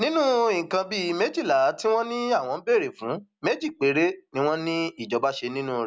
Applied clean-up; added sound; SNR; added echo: none; none; none; none.